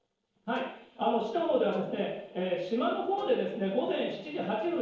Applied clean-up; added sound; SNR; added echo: neural separator model SepFormer DNS4.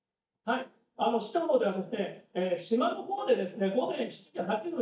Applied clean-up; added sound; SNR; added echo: neural mask model DeepFilterNet 3.